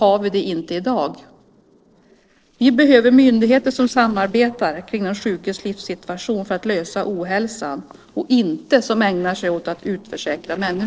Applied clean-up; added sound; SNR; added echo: neural separator model SepFormer DNS4.